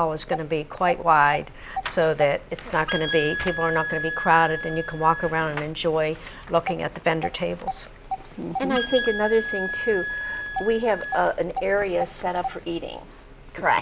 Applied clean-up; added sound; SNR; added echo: none; Telephone + Wind instrument, woodwind instrument; 8 dB; none.